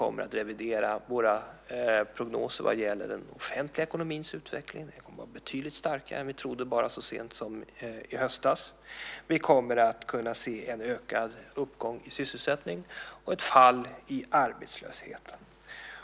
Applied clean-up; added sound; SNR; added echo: none; none; none; none.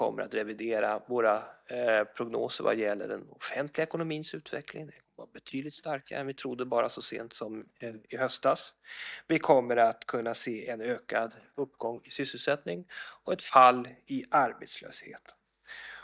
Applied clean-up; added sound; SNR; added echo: neural mask model DeepFilterNet 3.